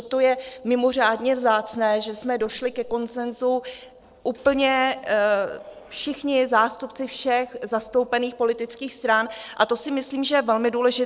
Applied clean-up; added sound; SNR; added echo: neural separator model SepFormer DNS4.